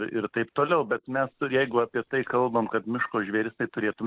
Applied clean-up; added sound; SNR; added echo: neural mask model Resemble Enhance denoiser.